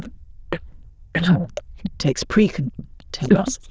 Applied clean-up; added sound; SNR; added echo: neural diffusion model UNIVERSE++.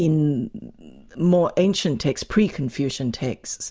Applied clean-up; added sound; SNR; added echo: none; none; none; none.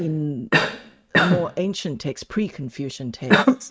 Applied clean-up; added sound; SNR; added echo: neural mask model RNNoise.